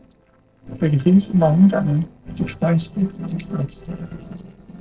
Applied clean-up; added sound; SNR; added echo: neural separator model SepFormer DNS4.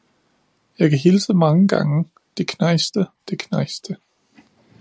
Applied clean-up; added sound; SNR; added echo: none; none; none; none.